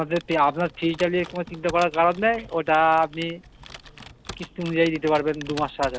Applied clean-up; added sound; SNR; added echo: none; Computer keyboard; 18 dB; none.